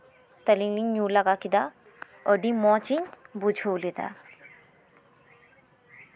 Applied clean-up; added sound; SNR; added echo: none; none; none; none.